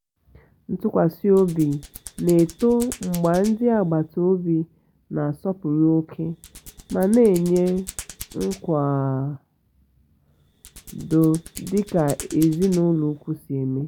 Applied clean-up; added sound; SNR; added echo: none; Hands; 19 dB; none.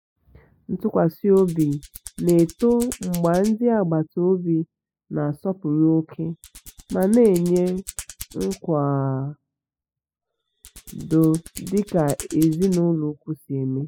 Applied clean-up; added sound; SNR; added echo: classical method spectral subtraction.